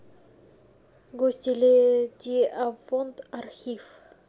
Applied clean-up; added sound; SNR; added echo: none; none; none; none.